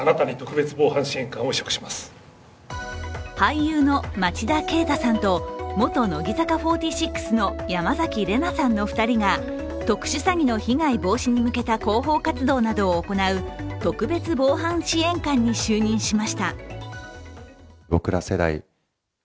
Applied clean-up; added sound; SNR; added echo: none; none; none; none.